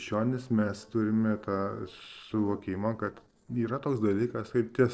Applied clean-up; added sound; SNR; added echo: neural separator model SepFormer DNS4.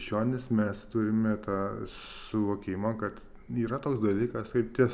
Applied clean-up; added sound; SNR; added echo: none; none; none; none.